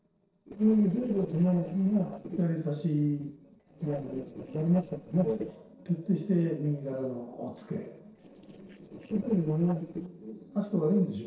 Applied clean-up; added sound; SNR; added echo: neural separator model SepFormer DNS4.